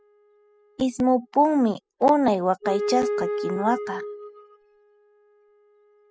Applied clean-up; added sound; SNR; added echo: classical method spectral subtraction.